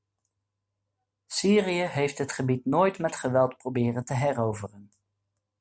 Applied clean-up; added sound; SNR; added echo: none; none; none; none.